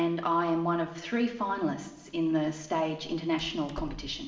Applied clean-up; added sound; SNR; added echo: none; Door; 18 dB; reverberation time 1.1 s.